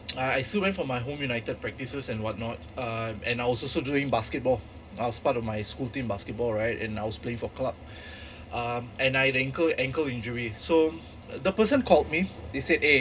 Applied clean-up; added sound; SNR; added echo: none; none; none; reverberation time 0.2 s.